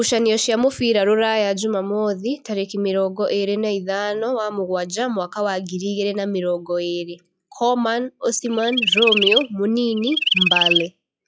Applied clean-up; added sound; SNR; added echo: classical method log-MMSE.